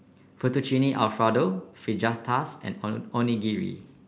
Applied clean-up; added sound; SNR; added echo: none; none; none; none.